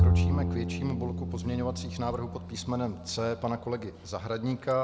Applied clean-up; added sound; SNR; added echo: none; Bowed string instrument; -2 dB; none.